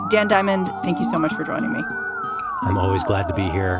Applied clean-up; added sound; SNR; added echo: none; Musical instrument; 6 dB; none.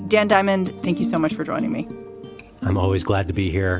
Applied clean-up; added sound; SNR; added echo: none; none; none; none.